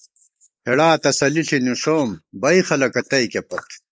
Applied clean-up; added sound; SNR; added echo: neural mask model Resemble Enhance denoiser.